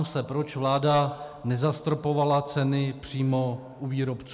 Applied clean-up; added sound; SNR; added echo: none; none; none; none.